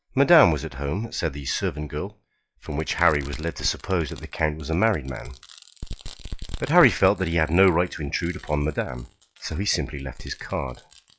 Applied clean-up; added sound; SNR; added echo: classical method log-MMSE.